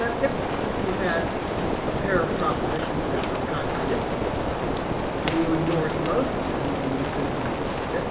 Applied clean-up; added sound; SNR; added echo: none; Rain; -3 dB; reverberation time 2.7 s.